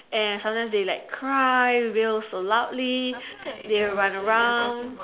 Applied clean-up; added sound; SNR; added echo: none; none; none; none.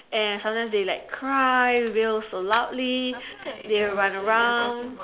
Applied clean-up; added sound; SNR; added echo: none; Camera; 19 dB; none.